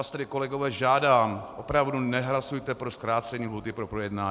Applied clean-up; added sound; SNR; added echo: none; none; none; none.